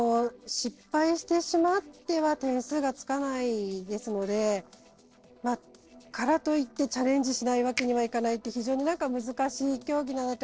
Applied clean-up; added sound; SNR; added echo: neural separator model SepFormer DNS4.